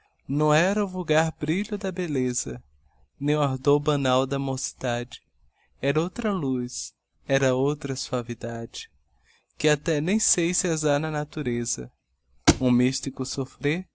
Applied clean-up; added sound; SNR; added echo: none; Thump, thud; -1 dB; none.